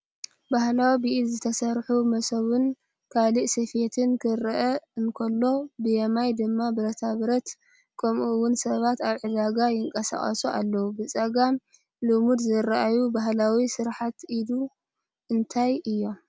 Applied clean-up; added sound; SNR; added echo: none; none; none; none.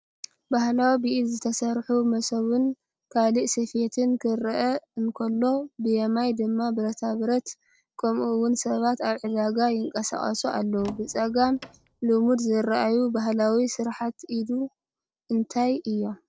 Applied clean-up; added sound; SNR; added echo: neural separator model SepFormer DNS4.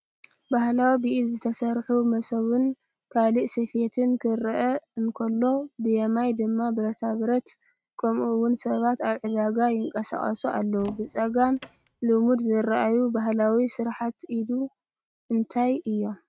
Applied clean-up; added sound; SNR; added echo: neural mask model RNNoise.